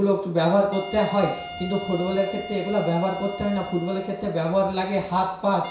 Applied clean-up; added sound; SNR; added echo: none; Wind instrument, woodwind instrument; 15 dB; reverberation time 0.6 s.